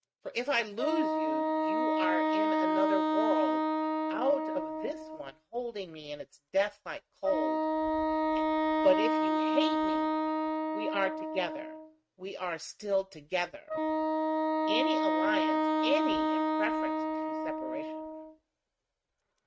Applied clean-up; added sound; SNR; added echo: neural mask model RNNoise.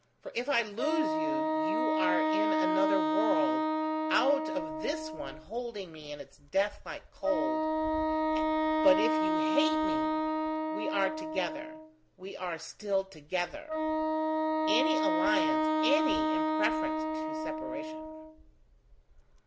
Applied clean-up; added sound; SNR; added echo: none; Wind instrument, woodwind instrument; -4 dB; none.